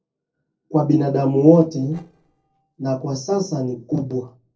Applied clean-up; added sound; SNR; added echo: neural separator model SepFormer DNS4.